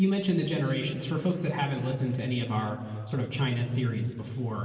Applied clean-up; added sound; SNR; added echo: neural separator model SepFormer DNS4.